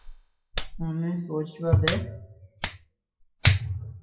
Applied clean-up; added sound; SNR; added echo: classical method WPE with log-MMSE.